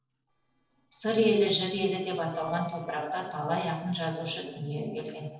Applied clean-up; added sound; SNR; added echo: neural separator model SepFormer DNS4.